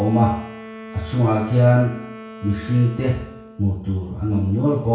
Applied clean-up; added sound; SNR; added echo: none; Wind instrument, woodwind instrument; 18 dB; reverberation time 0.6 s.